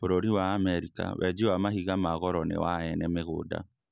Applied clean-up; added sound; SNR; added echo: none; none; none; none.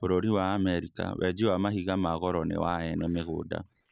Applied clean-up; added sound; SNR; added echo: neural separator model SepFormer DNS4.